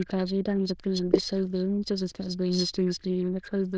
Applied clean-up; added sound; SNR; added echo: neural diffusion model UNIVERSE++.